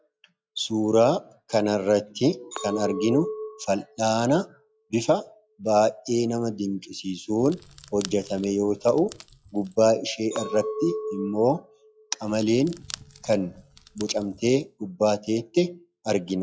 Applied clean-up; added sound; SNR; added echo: classical method log-MMSE.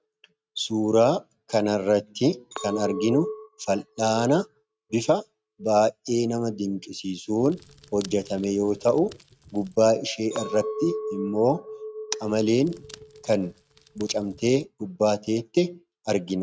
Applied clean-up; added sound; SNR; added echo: neural mask model RNNoise.